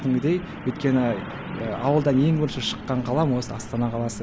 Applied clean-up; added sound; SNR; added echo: none; Truck; 11 dB; none.